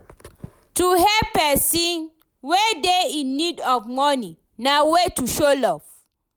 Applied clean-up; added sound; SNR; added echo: none; none; none; none.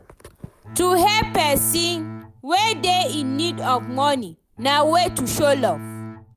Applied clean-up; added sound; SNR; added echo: none; Bowed string instrument; 12 dB; none.